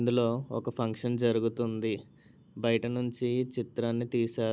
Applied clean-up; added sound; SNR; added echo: none; none; none; none.